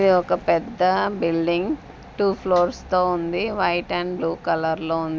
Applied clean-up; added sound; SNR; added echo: none; none; none; none.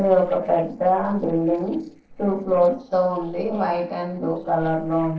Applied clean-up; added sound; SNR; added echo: neural separator model SepFormer DNS4.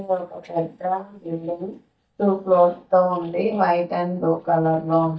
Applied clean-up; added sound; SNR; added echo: neural mask model DeepFilterNet 3.